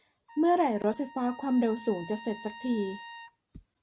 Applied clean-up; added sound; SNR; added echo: none; Trumpet; 17 dB; none.